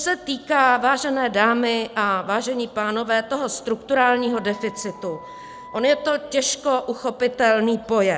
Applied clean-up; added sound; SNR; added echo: none; Wind instrument, woodwind instrument; 20 dB; none.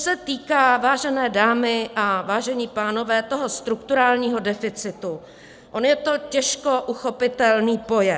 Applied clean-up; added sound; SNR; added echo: none; none; none; none.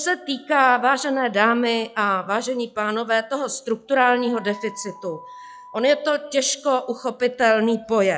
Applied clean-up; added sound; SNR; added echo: classical method log-MMSE.